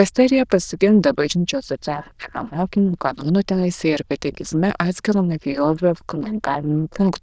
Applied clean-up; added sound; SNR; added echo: neural diffusion model UNIVERSE++.